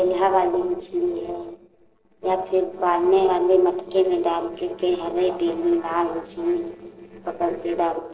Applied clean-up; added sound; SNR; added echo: neural separator model SepFormer DNS4.